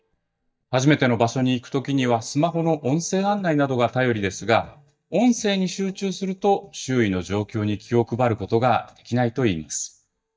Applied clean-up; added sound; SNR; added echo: neural mask model DeepFilterNet 3.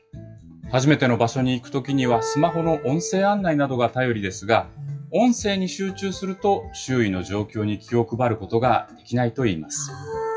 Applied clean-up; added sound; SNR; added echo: classical method WPE with log-MMSE.